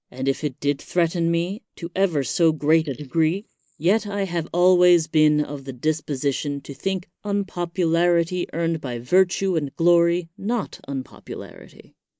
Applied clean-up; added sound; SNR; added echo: neural mask model Resemble Enhance denoiser.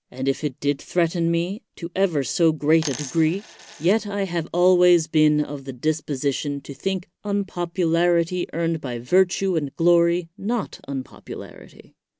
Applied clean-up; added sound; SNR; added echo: none; Coin (dropping); 15 dB; none.